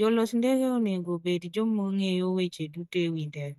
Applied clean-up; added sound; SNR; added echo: neural mask model DeepFilterNet 3.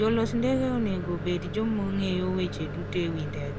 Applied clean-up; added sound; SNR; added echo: none; Microwave oven; 6 dB; none.